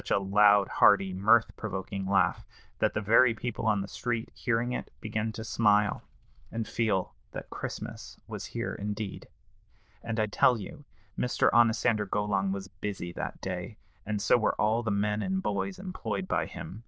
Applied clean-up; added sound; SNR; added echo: neural diffusion model UNIVERSE++.